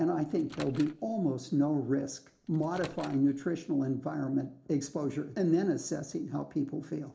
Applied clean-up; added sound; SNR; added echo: none; Microwave oven; 18 dB; reverberation time 0.4 s.